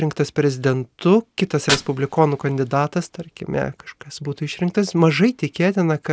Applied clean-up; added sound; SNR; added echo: none; Fire; 15 dB; none.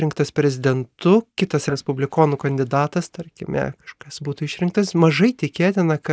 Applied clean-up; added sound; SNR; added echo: neural mask model DeepFilterNet 3.